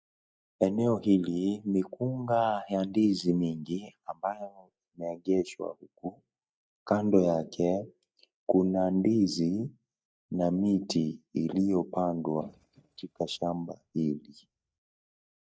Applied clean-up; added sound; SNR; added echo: neural mask model DeepFilterNet 3.